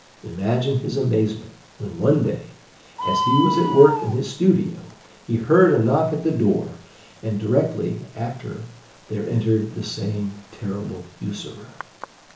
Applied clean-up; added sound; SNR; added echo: none; Bird; 11 dB; reverberation time 0.8 s.